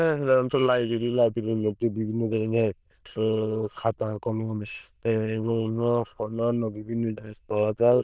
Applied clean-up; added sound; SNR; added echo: neural diffusion model UNIVERSE++.